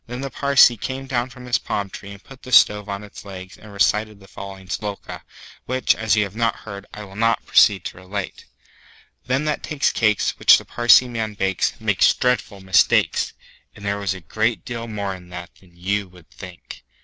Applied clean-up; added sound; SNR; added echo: none; none; none; none.